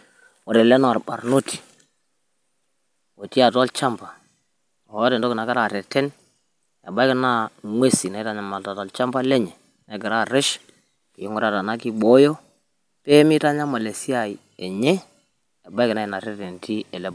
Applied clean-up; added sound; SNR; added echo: none; none; none; none.